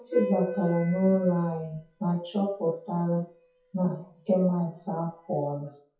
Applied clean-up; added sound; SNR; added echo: classical method WPE with log-MMSE.